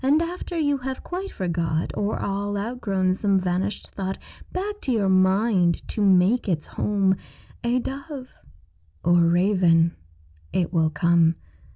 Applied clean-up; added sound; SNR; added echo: none; none; none; none.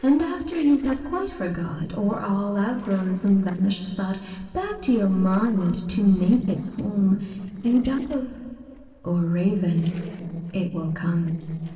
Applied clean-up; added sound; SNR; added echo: neural separator model SepFormer DNS4.